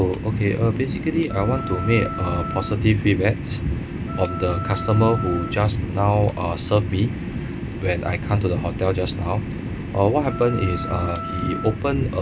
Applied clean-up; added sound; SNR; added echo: none; Wind instrument, woodwind instrument; 12 dB; none.